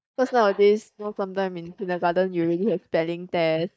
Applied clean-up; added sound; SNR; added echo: neural mask model DeepFilterNet 3.